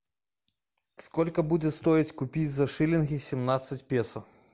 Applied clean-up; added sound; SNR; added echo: none; none; none; none.